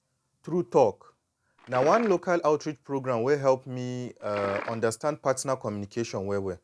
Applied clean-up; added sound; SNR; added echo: none; Liquid; 10 dB; none.